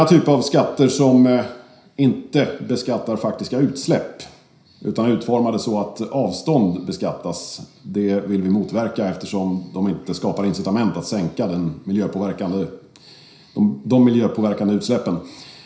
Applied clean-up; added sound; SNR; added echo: none; none; none; reverberation time 0.5 s.